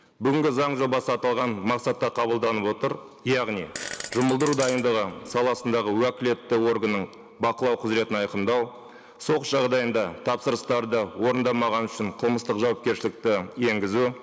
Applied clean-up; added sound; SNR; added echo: none; Fart; 14 dB; none.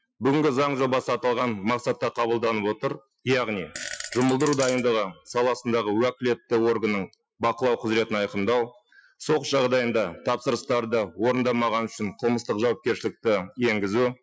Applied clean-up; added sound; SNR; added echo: classical method Wiener filter.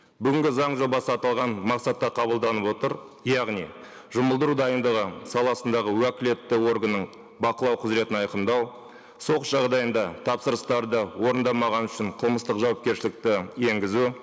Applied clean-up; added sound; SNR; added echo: none; none; none; none.